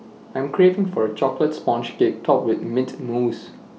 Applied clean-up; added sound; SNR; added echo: none; none; none; none.